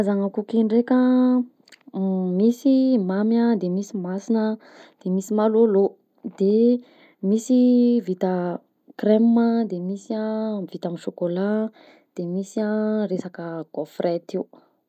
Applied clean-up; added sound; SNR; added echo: none; none; none; none.